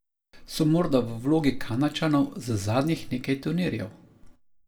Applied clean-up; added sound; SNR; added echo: none; none; none; reverberation time 0.3 s.